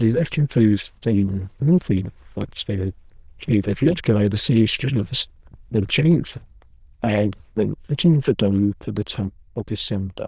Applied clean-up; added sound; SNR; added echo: neural diffusion model UNIVERSE++.